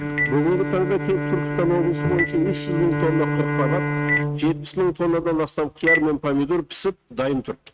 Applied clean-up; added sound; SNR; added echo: neural mask model RNNoise.